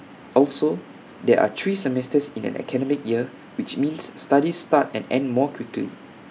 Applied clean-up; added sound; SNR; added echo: none; none; none; none.